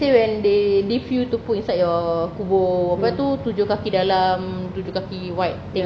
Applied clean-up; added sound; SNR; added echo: none; none; none; none.